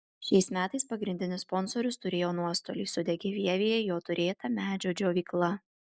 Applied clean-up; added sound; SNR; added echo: none; none; none; none.